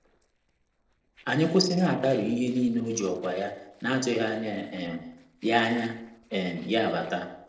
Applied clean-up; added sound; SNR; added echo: neural separator model SepFormer DNS4.